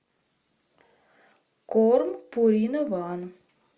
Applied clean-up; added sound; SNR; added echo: none; none; none; none.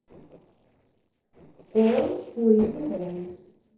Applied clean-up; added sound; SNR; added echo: neural separator model SepFormer DNS4.